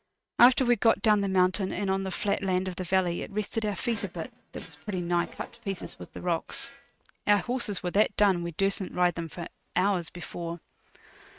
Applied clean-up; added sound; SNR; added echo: neural mask model RNNoise.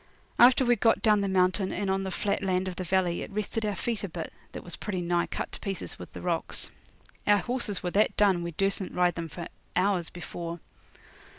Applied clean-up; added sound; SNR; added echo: none; none; none; none.